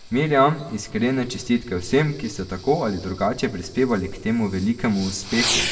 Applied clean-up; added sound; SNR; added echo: none; Fireworks; 10 dB; reverberation time 1.4 s.